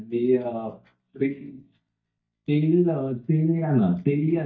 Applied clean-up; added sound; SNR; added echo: neural mask model DeepFilterNet 3.